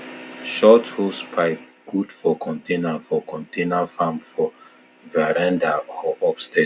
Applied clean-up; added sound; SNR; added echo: none; none; none; none.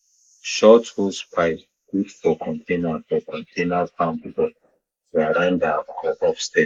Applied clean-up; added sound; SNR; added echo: neural mask model Resemble Enhance denoiser.